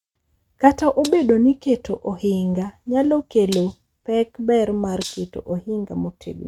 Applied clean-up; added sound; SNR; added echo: neural mask model RNNoise.